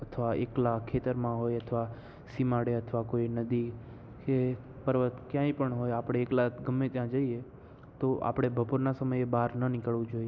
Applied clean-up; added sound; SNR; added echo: none; none; none; none.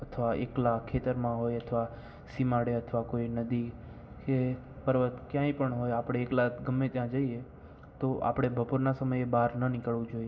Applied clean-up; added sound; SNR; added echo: none; none; none; reverberation time 0.4 s.